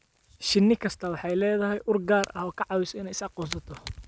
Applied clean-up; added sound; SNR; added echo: none; Crack / Crackle; 20 dB; none.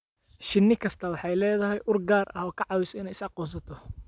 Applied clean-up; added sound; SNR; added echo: none; none; none; none.